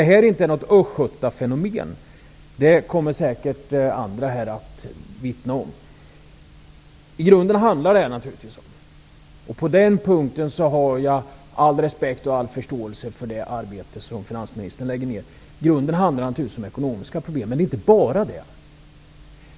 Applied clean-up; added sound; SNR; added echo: none; none; none; none.